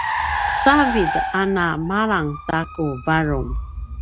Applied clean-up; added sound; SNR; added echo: none; Car; 4 dB; none.